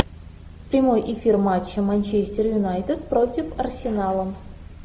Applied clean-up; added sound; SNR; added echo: none; none; none; none.